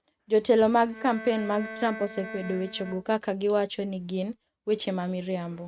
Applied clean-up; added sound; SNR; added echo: neural mask model RNNoise.